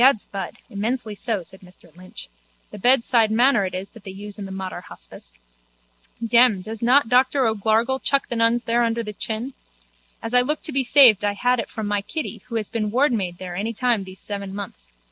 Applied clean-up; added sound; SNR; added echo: none; none; none; none.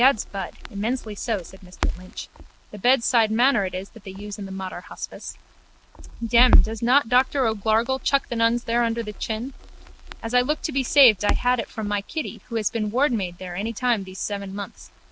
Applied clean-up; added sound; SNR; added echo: none; Crackle; 4 dB; none.